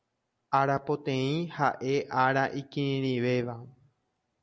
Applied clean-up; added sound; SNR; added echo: none; none; none; none.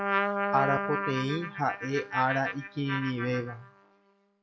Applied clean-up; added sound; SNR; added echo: classical method log-MMSE.